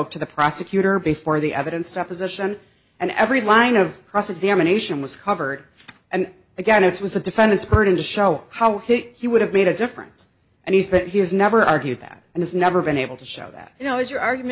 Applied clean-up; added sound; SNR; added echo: none; none; none; none.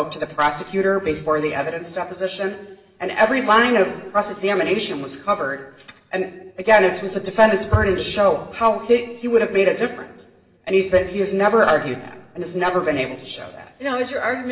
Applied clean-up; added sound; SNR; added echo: none; none; none; reverberation time 1.0 s.